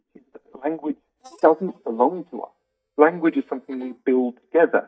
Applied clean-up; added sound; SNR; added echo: neural mask model DeepFilterNet 3.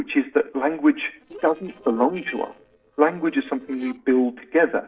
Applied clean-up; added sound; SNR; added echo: neural separator model SepFormer DNS4.